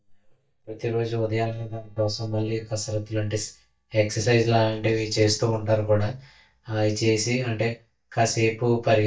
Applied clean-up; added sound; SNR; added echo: neural mask model DeepFilterNet 3.